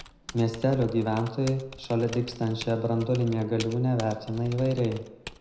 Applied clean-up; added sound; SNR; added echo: none; Typing; 17 dB; reverberation time 0.7 s.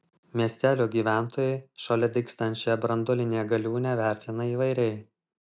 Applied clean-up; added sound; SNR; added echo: none; none; none; none.